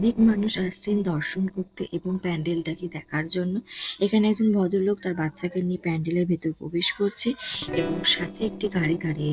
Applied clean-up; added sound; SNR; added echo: neural separator model SepFormer DNS4.